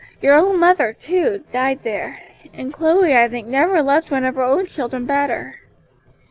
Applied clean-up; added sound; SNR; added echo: none; none; none; none.